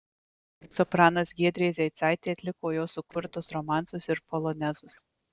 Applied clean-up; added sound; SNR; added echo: neural separator model SepFormer DNS4.